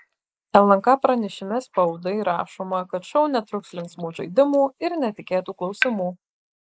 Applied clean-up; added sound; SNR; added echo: neural mask model Resemble Enhance denoiser.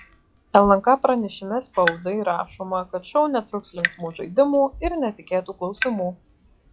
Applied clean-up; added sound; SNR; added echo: classical method log-MMSE.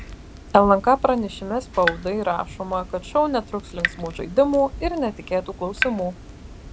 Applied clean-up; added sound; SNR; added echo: none; Drip / Water tap, faucet; 10 dB; none.